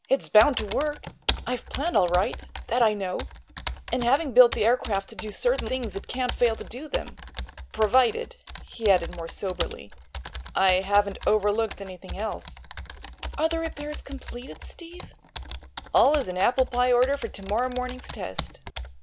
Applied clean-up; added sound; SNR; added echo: none; Computer keyboard; 10 dB; none.